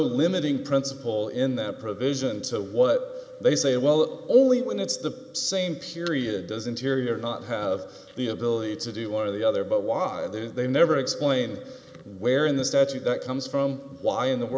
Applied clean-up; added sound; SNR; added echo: none; none; none; none.